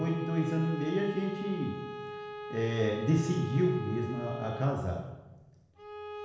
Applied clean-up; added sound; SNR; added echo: none; Bowed string instrument; 10 dB; reverberation time 1.1 s.